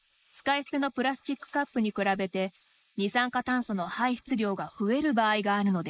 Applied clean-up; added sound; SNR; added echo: neural mask model Resemble Enhance denoiser.